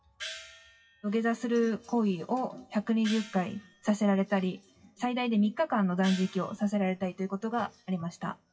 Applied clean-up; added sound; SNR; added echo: classical method WPE with log-MMSE.